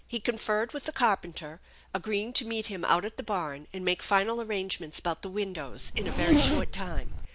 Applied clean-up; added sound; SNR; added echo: none; Zipper (clothing); -5 dB; none.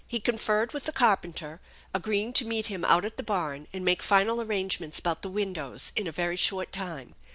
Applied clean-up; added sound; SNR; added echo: none; none; none; none.